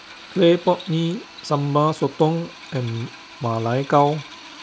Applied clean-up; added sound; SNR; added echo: none; Drill; 19 dB; none.